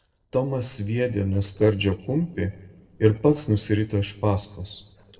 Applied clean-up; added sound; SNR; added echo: neural separator model SepFormer DNS4.